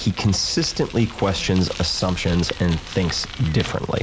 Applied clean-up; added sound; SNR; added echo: none; Bicycle; 13 dB; none.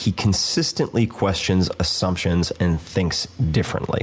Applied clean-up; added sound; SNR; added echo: none; none; none; none.